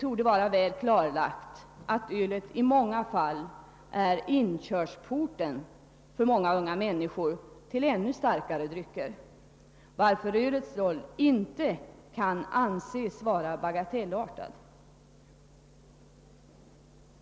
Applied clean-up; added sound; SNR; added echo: none; none; none; none.